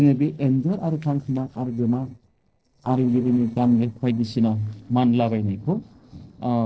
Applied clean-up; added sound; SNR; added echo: neural separator model SepFormer DNS4.